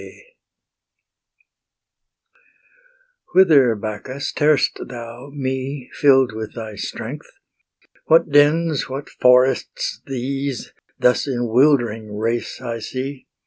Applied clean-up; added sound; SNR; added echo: none; none; none; none.